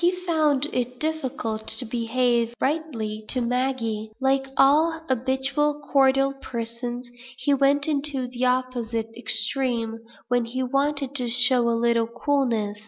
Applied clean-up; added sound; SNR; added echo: none; none; none; none.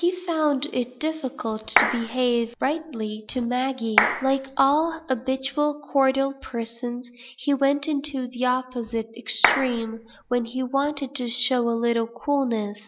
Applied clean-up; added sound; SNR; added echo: none; Clapping; 2 dB; none.